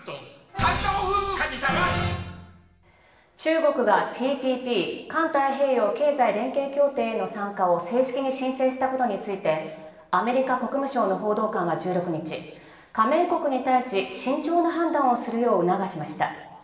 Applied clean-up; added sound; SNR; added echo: none; none; none; reverberation time 1.1 s.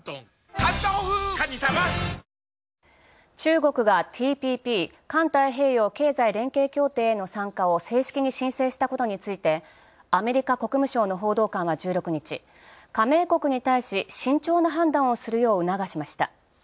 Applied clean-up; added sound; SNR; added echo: none; none; none; none.